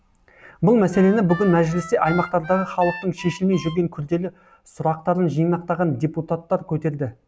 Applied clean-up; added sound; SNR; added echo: none; Harmonica; 14 dB; none.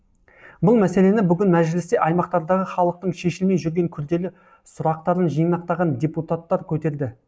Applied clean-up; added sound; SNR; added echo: neural mask model Resemble Enhance denoiser.